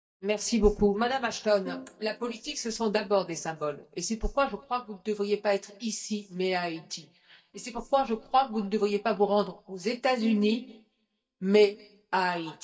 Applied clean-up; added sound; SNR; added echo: neural mask model DeepFilterNet 3.